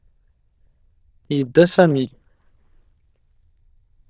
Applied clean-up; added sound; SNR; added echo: neural diffusion model UNIVERSE++.